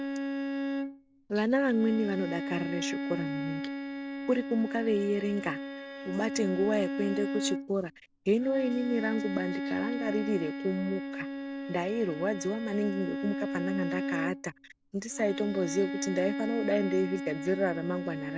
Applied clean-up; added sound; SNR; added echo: none; Bowed string instrument; 4 dB; none.